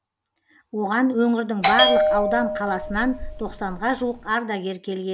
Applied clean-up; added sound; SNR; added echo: none; Bell; -2 dB; none.